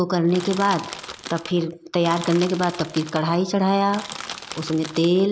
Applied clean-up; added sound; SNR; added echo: none; Crushing; 14 dB; none.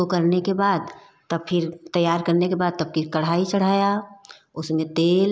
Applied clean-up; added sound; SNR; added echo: none; none; none; none.